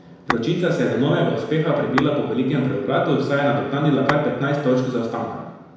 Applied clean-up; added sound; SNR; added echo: none; Tap / Glass; 12 dB; reverberation time 1.0 s.